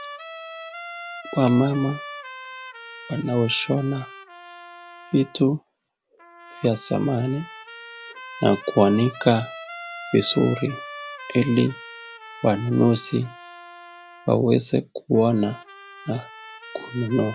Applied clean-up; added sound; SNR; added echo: none; Trumpet; 15 dB; none.